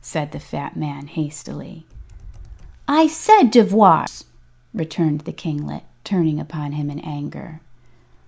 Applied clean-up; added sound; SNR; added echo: none; none; none; none.